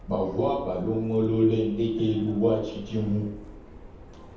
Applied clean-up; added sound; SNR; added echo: none; Subway, metro, underground; 18 dB; reverberation time 0.9 s.